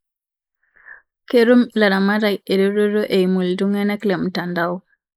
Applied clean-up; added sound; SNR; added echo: neural mask model Resemble Enhance denoiser.